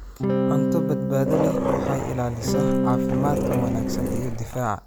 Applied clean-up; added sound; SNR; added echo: none; Dog + Electric guitar / Strum; -4 dB; none.